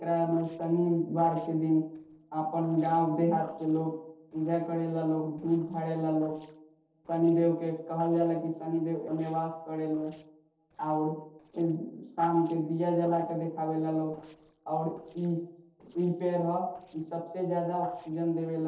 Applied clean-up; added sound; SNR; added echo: neural separator model SepFormer DNS4.